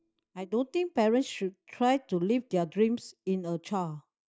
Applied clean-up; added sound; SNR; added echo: neural mask model DeepFilterNet 3.